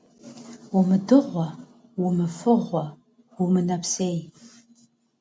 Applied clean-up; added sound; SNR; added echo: none; none; none; none.